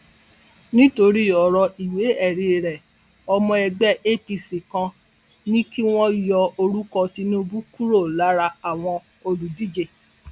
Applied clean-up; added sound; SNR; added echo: none; none; none; none.